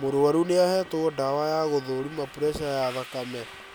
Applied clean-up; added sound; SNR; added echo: none; Subway, metro, underground; 18 dB; none.